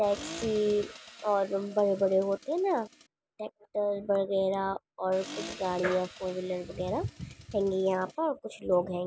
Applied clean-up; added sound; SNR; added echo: none; Accelerating, revving, vroom; 17 dB; none.